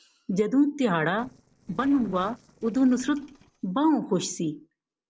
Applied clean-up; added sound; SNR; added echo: neural separator model SepFormer DNS4.